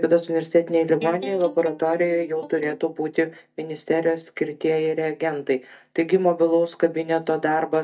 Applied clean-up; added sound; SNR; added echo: neural mask model DeepFilterNet 3.